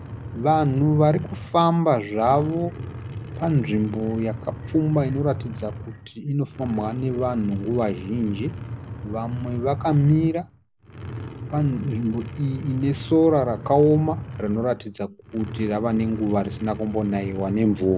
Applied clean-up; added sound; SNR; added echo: none; Truck; 11 dB; none.